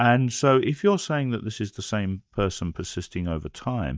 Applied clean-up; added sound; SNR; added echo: neural mask model DeepFilterNet 3.